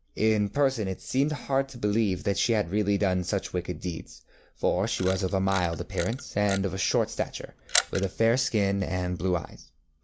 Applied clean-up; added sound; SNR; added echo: neural mask model Resemble Enhance denoiser.